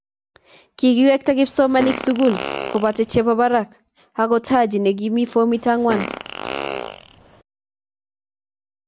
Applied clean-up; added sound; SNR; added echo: none; Fart; 10 dB; none.